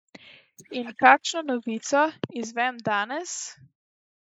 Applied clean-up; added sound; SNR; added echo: neural mask model Resemble Enhance denoiser.